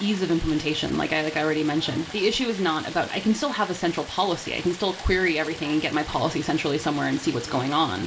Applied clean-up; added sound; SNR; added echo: none; Stream; 15 dB; reverberation time 0.3 s.